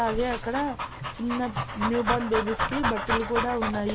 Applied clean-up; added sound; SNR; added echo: none; Dog; 2 dB; none.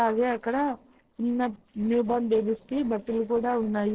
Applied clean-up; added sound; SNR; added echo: neural separator model SepFormer DNS4.